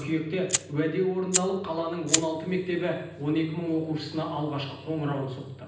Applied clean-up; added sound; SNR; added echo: none; Fire; 6 dB; reverberation time 0.9 s.